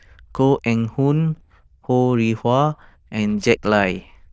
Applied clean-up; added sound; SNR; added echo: neural diffusion model UNIVERSE++.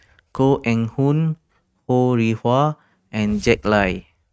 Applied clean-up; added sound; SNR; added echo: neural mask model RNNoise.